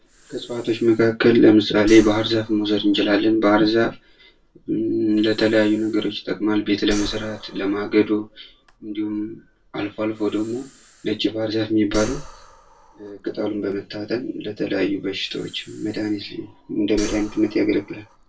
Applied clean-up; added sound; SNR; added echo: none; Breathing; 18 dB; reverberation time 0.2 s.